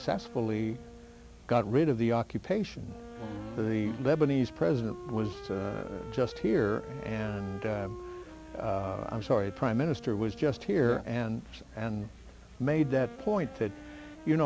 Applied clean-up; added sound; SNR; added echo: none; Wind instrument, woodwind instrument; 16 dB; none.